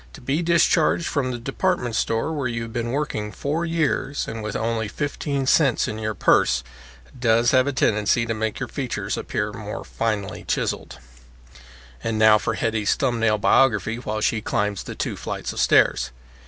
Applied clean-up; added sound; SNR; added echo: none; none; none; none.